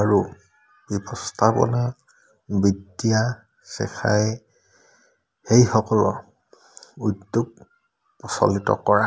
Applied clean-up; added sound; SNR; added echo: none; none; none; none.